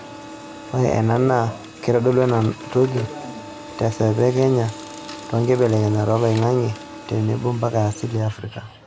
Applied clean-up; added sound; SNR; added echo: none; Wind instrument, woodwind instrument + Printer; 16 dB; none.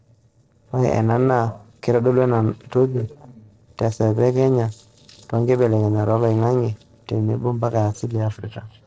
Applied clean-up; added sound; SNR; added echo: neural separator model SepFormer DNS4.